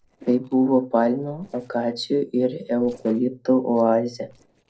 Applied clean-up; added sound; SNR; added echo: neural separator model SepFormer DNS4.